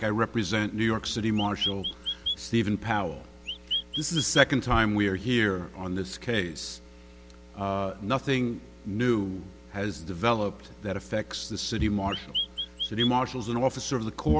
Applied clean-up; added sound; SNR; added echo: none; Chirp, tweet; 4 dB; none.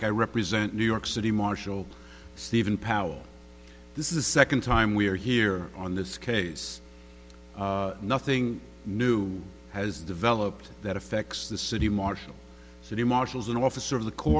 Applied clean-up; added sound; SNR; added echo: none; none; none; none.